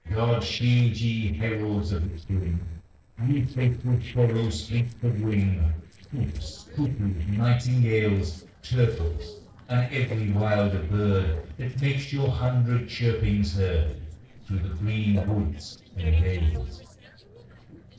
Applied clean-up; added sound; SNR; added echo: neural separator model SepFormer DNS4.